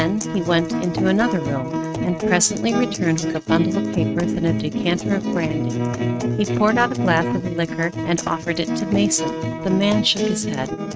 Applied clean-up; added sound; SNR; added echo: neural mask model RNNoise.